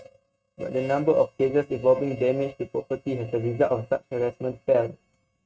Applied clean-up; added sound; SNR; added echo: neural mask model RNNoise.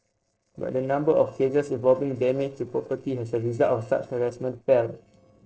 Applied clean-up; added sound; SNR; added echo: neural separator model SepFormer DNS4.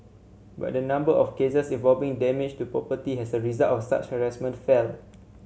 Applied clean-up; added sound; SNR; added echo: none; none; none; none.